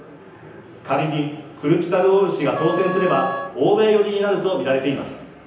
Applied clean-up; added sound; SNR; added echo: none; Wind instrument, woodwind instrument; 9 dB; reverberation time 0.9 s.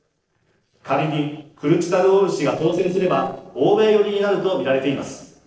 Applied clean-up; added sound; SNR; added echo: neural separator model SepFormer DNS4.